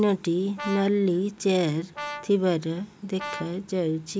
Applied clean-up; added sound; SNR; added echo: none; Brass instrument; 13 dB; none.